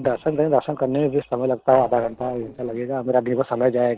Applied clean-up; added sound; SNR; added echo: neural separator model SepFormer DNS4.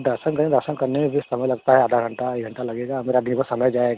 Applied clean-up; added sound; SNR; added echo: none; none; none; none.